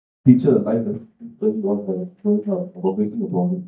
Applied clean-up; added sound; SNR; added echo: neural mask model DeepFilterNet 3.